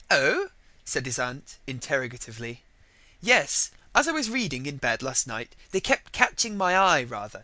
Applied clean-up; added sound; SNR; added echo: none; none; none; none.